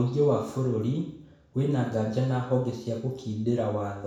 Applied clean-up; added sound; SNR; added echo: none; none; none; reverberation time 0.7 s.